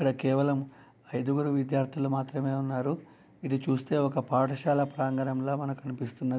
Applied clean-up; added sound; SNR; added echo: none; none; none; none.